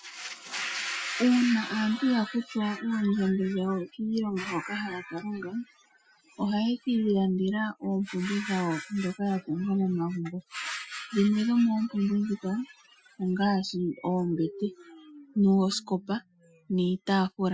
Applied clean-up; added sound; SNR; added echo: classical method Wiener filter.